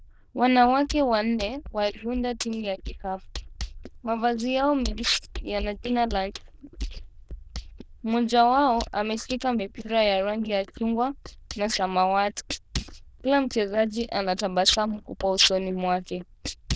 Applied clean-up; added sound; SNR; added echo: neural diffusion model UNIVERSE++.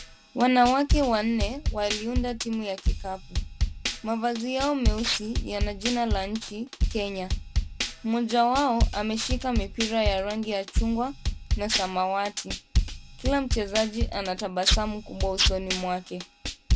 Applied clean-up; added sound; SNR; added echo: none; Drum kit; 2 dB; none.